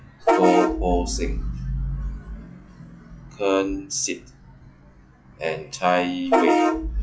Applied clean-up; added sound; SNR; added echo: classical method log-MMSE.